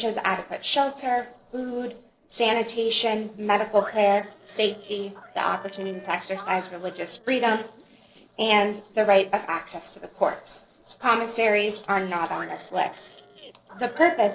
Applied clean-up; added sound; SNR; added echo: neural separator model SepFormer DNS4.